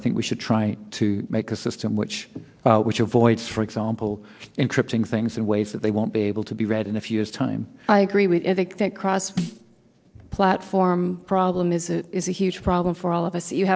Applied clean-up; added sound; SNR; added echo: neural separator model SepFormer DNS4.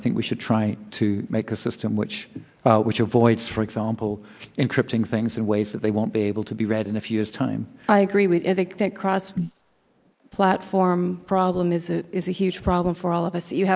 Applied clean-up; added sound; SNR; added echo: neural mask model Resemble Enhance denoiser.